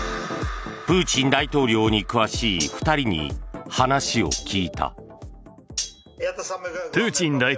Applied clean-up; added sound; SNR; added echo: none; Cutlery, silverware; 13 dB; none.